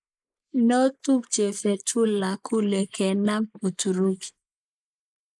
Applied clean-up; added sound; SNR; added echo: neural mask model Resemble Enhance denoiser.